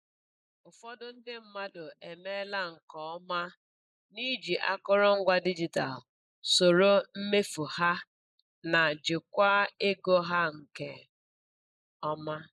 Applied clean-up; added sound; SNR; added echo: neural mask model Resemble Enhance denoiser.